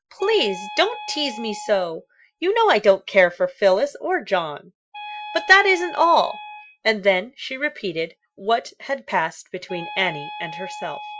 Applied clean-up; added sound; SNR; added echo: classical method Wiener filter.